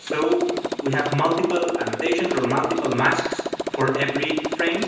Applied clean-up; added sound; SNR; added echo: none; Motorcycle; 3 dB; reverberation time 0.9 s.